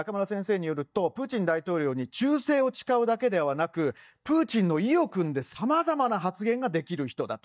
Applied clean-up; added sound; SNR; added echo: neural mask model DeepFilterNet 3.